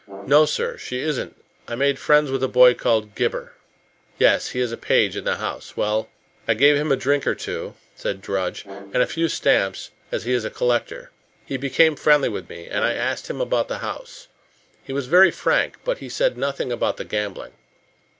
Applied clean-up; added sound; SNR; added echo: none; Brass instrument; 18 dB; none.